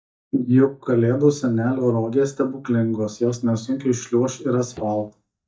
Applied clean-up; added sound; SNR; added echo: neural mask model DeepFilterNet 3.